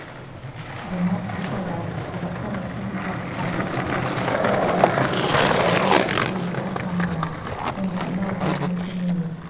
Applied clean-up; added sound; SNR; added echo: none; Skateboard; -4 dB; reverberation time 0.6 s.